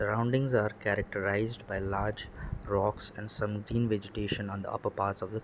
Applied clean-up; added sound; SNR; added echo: none; none; none; none.